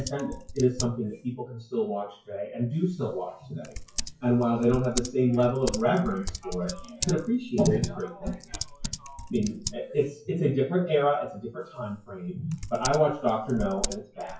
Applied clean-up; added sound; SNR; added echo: classical method WPE with log-MMSE.